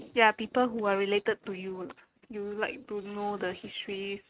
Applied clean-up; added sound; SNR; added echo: neural mask model RNNoise.